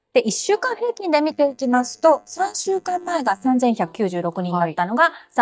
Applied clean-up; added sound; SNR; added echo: neural mask model DeepFilterNet 3.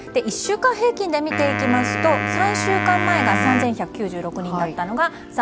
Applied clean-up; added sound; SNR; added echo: none; Wind instrument, woodwind instrument; 4 dB; none.